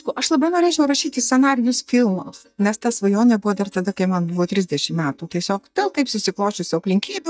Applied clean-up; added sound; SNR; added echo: neural mask model DeepFilterNet 3.